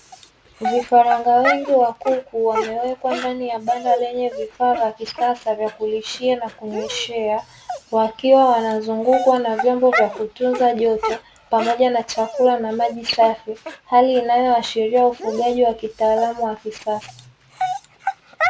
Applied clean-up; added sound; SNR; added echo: none; Dog; 10 dB; none.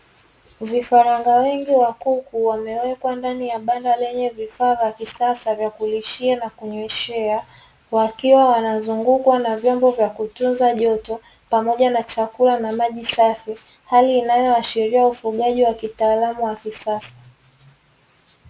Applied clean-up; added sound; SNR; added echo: none; none; none; none.